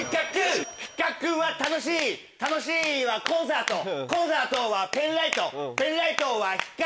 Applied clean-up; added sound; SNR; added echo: none; none; none; none.